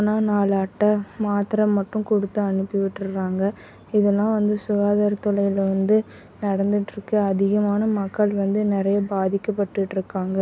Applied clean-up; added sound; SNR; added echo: none; none; none; none.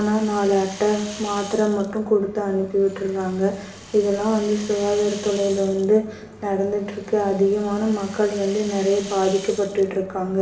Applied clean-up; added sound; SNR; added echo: none; Rattle (instrument); 19 dB; reverberation time 0.7 s.